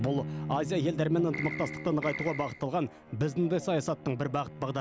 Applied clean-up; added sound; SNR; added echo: none; Keyboard (musical) + Bowed string instrument; 9 dB; none.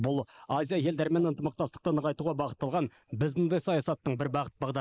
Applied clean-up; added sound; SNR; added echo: neural mask model Resemble Enhance denoiser.